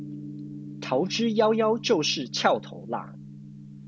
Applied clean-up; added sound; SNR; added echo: none; Gong; 13 dB; none.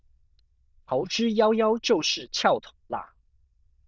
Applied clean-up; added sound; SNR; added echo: neural diffusion model UNIVERSE++.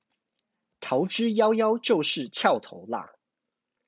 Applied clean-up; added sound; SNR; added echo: none; none; none; none.